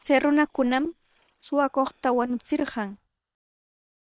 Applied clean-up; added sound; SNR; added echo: neural separator model SepFormer WHAM!.